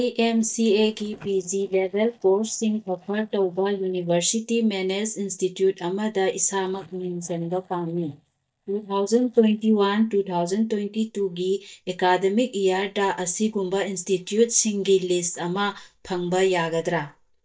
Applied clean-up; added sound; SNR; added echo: neural mask model DeepFilterNet 3.